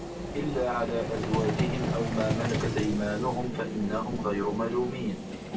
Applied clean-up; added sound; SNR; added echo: none; Vehicle; 1 dB; reverberation time 0.2 s.